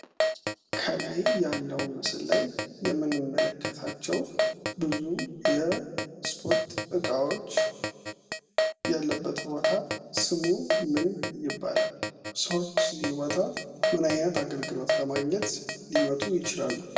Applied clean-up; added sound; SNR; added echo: none; Keyboard (musical); 1 dB; reverberation time 1.8 s.